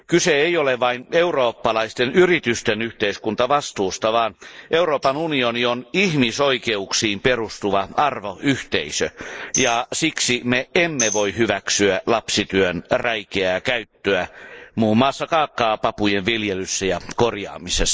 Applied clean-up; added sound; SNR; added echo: neural mask model Resemble Enhance denoiser.